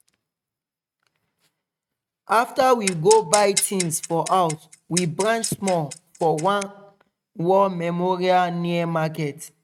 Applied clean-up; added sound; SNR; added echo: neural mask model RNNoise.